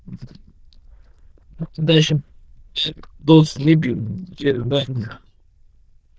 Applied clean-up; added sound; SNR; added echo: neural diffusion model UNIVERSE++.